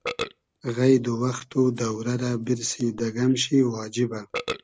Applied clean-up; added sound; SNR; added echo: none; Burping, eructation; 14 dB; none.